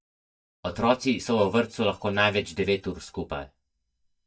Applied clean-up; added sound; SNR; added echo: neural mask model DeepFilterNet 3.